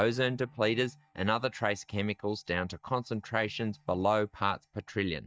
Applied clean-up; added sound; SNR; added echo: neural mask model DeepFilterNet 3.